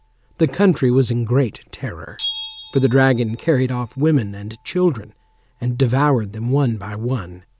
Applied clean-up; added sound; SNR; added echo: none; Bell; 13 dB; none.